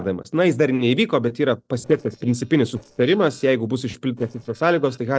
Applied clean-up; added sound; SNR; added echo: neural separator model SepFormer DNS4.